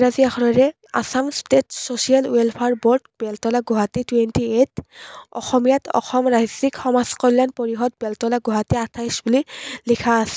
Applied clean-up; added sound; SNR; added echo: none; none; none; none.